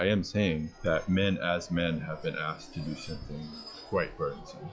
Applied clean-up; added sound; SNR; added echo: classical method log-MMSE.